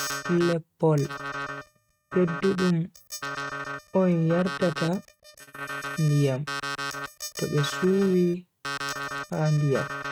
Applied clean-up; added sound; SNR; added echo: neural mask model RNNoise.